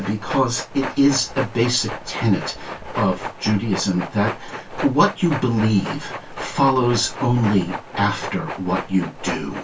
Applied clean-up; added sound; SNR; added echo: none; Train; 10 dB; reverberation time 0.2 s.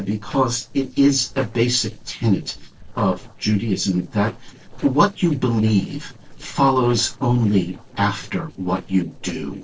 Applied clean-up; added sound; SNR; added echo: neural separator model SepFormer DNS4.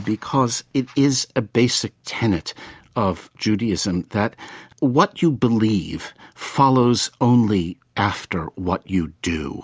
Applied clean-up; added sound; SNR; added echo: none; none; none; none.